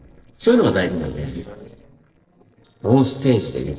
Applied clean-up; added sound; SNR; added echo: neural separator model SepFormer DNS4.